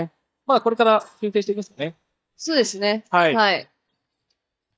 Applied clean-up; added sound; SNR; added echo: neural mask model DeepFilterNet 3.